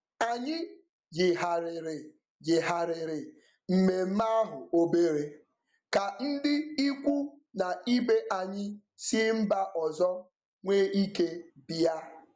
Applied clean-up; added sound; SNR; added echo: none; none; none; none.